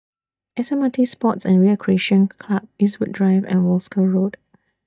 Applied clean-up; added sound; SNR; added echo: neural mask model DeepFilterNet 3.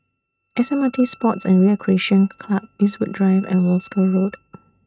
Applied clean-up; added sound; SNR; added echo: neural mask model RNNoise.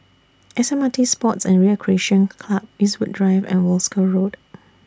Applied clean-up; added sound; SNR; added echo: none; none; none; none.